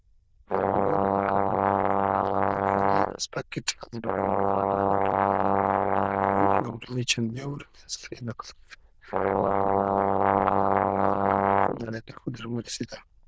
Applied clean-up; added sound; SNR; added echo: neural diffusion model UNIVERSE++.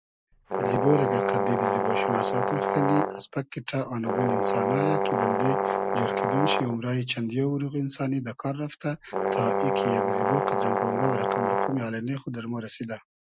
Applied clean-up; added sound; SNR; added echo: none; Brass instrument; -3 dB; none.